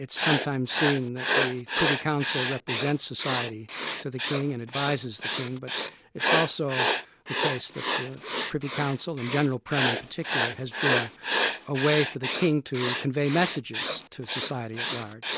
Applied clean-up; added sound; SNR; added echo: none; Writing; 1 dB; none.